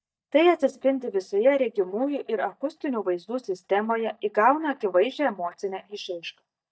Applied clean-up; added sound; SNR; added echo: neural mask model DeepFilterNet 3.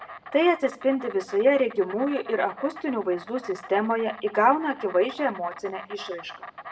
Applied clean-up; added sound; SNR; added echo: none; Insect; 16 dB; reverberation time 0.4 s.